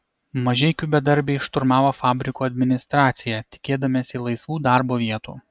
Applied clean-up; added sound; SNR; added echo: none; none; none; none.